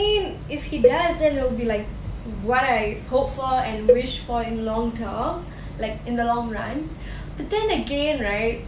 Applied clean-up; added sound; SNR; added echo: none; Cowbell; 1 dB; none.